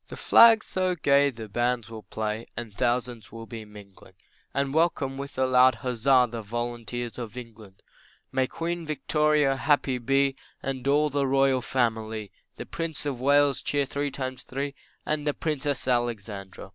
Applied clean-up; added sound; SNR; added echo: none; none; none; none.